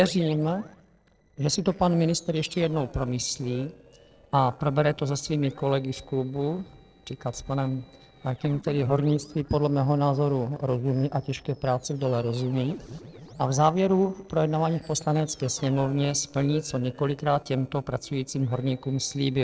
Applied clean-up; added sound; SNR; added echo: neural separator model SepFormer DNS4.